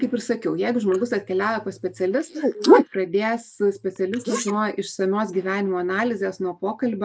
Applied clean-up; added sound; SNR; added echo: neural mask model Resemble Enhance denoiser.